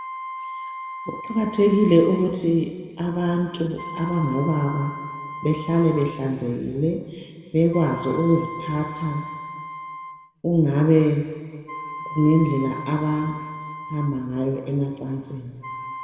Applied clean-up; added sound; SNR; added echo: none; Wind instrument, woodwind instrument; 13 dB; reverberation time 1.9 s.